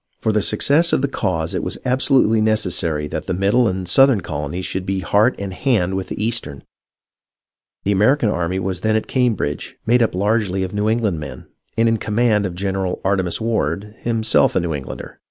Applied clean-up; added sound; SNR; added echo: none; none; none; none.